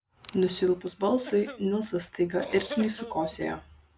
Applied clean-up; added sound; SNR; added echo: none; Cough; 15 dB; none.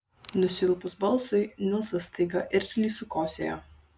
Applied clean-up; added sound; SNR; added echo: none; none; none; none.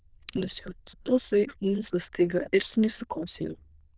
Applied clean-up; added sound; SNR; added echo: neural diffusion model UNIVERSE++.